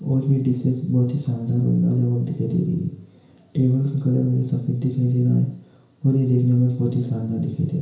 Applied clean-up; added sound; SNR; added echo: none; none; none; reverberation time 0.5 s.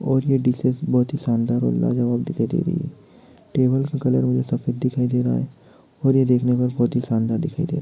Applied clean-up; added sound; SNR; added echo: none; none; none; none.